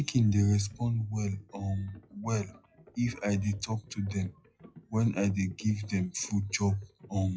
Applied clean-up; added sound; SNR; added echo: classical method log-MMSE.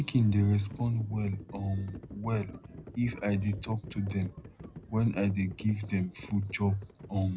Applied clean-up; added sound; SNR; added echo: none; Livestock, farm animals, working animals; 15 dB; none.